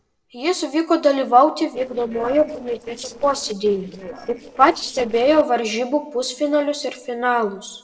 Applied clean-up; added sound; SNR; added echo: neural separator model SepFormer DNS4.